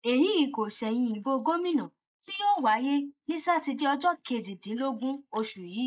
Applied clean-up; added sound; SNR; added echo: neural mask model Resemble Enhance denoiser.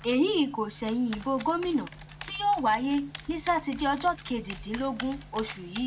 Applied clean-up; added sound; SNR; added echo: none; Typing; 15 dB; none.